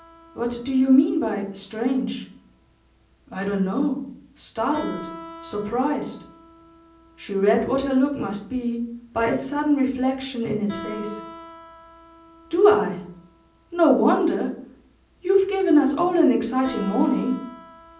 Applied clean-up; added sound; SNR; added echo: none; Guitar; 20 dB; reverberation time 0.6 s.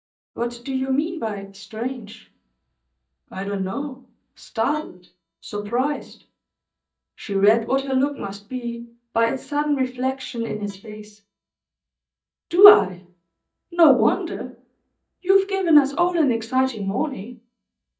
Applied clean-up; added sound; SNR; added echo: neural mask model DeepFilterNet 3.